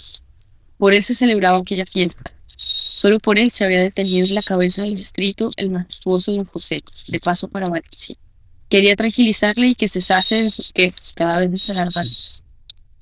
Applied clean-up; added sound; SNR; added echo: neural diffusion model UNIVERSE++.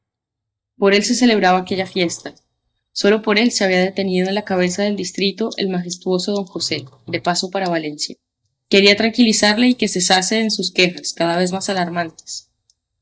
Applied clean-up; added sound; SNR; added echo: neural mask model DeepFilterNet 3.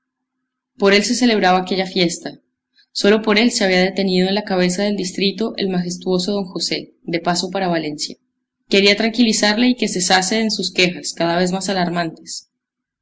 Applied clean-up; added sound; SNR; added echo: none; none; none; none.